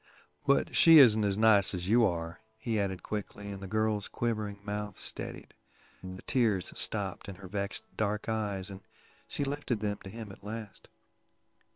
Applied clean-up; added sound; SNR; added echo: neural separator model SepFormer WHAM!.